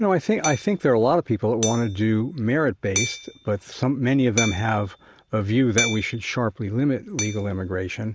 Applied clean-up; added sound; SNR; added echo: none; Hammer; 11 dB; none.